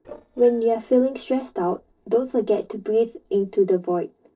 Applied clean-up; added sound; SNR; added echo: neural separator model SepFormer DNS4.